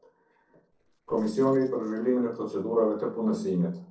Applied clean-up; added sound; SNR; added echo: neural separator model SepFormer DNS4.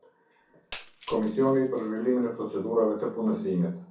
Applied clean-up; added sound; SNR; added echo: none; Shatter; 18 dB; reverberation time 0.6 s.